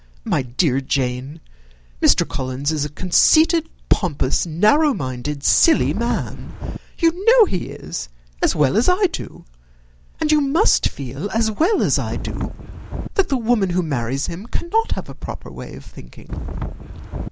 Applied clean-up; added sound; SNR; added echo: none; Wind; 6 dB; none.